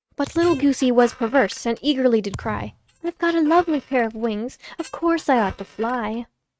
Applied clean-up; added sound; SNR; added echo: neural mask model RNNoise.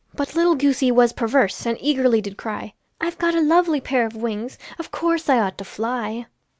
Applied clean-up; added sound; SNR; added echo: none; none; none; none.